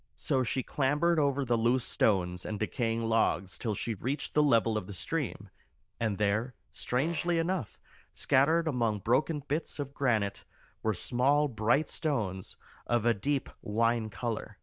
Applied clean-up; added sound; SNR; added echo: neural diffusion model UNIVERSE++.